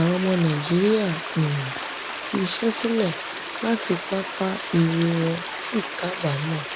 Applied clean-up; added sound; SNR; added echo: none; Stream; 8 dB; none.